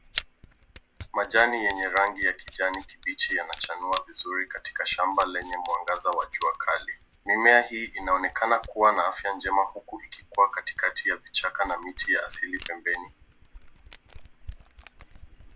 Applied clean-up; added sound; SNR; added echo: none; Camera; 18 dB; none.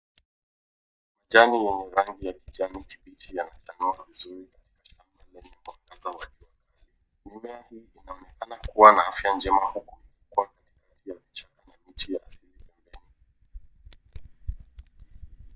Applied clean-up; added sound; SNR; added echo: neural mask model DeepFilterNet 3.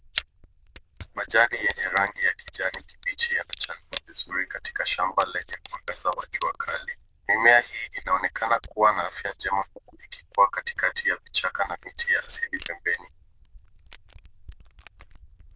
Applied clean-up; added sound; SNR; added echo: neural diffusion model UNIVERSE++.